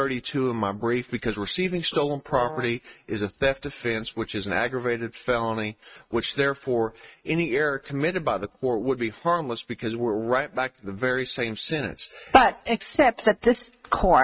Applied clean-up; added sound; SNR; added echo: neural mask model RNNoise.